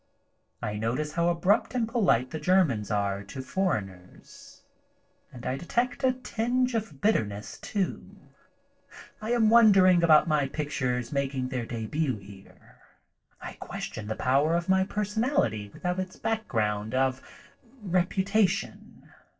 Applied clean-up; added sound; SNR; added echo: neural separator model SepFormer DNS4.